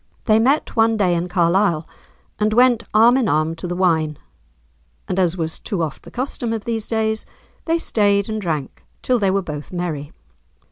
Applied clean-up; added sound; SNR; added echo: none; none; none; none.